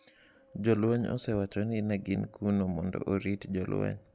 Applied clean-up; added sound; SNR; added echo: none; none; none; none.